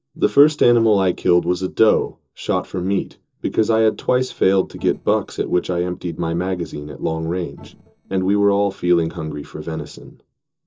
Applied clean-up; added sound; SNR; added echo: neural separator model SepFormer DNS4.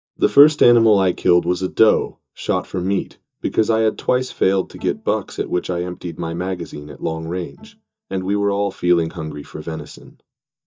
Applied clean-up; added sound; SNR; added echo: neural mask model DeepFilterNet 3.